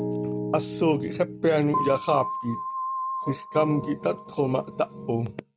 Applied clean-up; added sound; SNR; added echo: neural mask model RNNoise.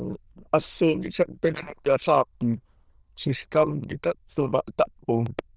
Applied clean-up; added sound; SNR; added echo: neural diffusion model UNIVERSE++.